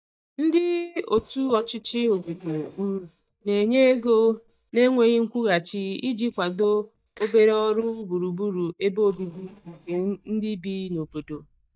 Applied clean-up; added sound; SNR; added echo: neural mask model DeepFilterNet 3.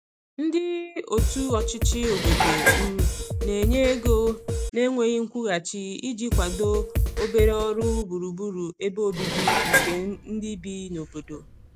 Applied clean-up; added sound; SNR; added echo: none; Dishes, pots, and pans + Drum kit; -2 dB; none.